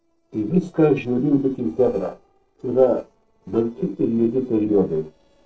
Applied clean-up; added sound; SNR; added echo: neural separator model SepFormer DNS4.